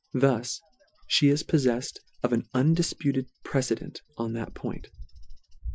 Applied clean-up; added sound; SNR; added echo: classical method Wiener filter.